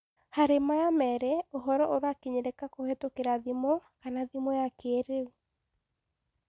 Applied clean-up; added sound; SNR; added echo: none; none; none; none.